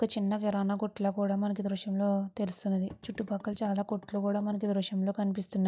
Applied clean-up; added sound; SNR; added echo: neural mask model DeepFilterNet 3.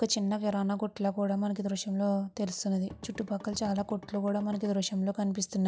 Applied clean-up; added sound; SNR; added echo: none; Drum / Drum kit; 18 dB; none.